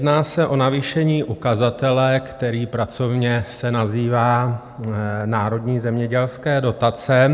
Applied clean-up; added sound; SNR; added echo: none; none; none; none.